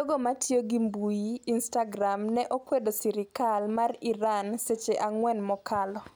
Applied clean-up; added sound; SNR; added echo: none; none; none; none.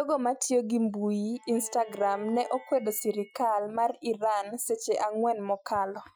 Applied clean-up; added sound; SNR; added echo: classical method Wiener filter.